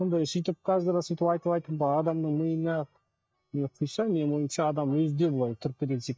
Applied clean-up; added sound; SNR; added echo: neural mask model DeepFilterNet 3.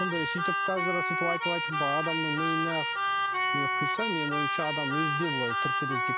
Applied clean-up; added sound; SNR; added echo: none; Keyboard (musical); -4 dB; none.